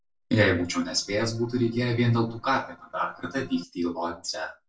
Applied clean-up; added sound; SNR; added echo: neural separator model SepFormer DNS4.